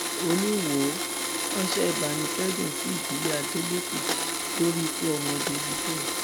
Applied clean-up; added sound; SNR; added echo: none; Domestic sounds, home sounds; -1 dB; none.